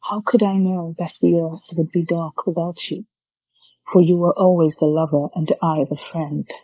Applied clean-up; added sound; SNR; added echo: neural mask model Resemble Enhance denoiser.